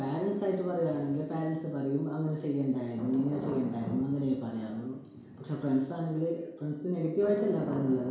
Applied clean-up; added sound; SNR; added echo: none; Thunder / Rain; 13 dB; reverberation time 0.7 s.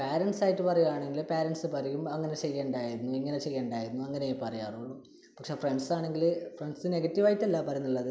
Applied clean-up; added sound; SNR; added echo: none; none; none; none.